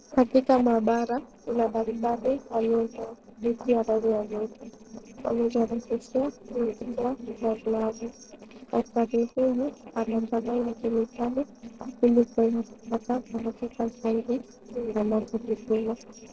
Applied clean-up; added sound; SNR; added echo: neural separator model SepFormer DNS4.